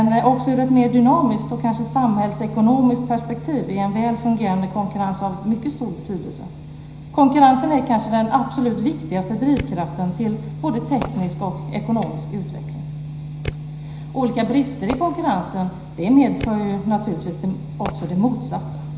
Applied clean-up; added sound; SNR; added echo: none; Fireworks; 17 dB; reverberation time 0.9 s.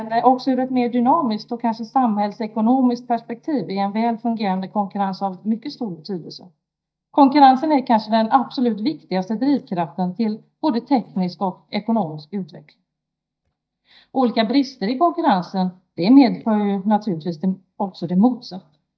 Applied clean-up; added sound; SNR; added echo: neural mask model DeepFilterNet 3.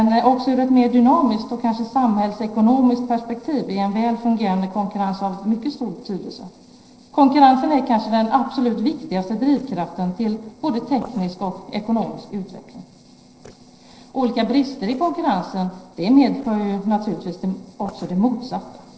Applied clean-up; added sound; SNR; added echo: neural separator model SepFormer DNS4.